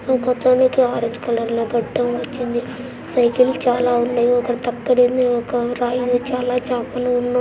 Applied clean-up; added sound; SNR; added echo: none; none; none; none.